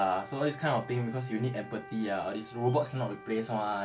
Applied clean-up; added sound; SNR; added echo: none; Wind instrument, woodwind instrument; 17 dB; none.